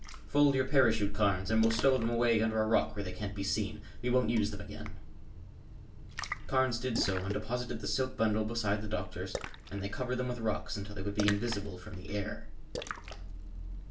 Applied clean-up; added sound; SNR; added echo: none; Splash, splatter; 12 dB; reverberation time 0.3 s.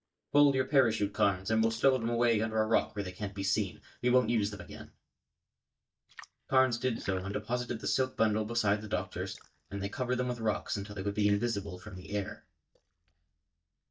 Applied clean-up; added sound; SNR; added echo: neural mask model DeepFilterNet 3.